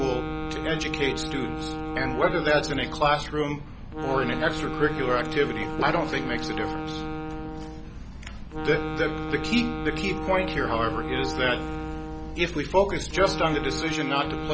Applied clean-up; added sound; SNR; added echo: none; Walk, footsteps + Wind instrument, woodwind instrument; 6 dB; none.